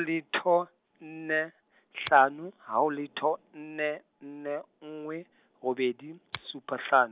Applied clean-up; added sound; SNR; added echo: none; Finger snapping; 19 dB; none.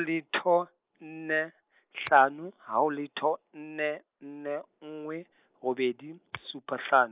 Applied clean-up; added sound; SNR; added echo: neural mask model Resemble Enhance denoiser.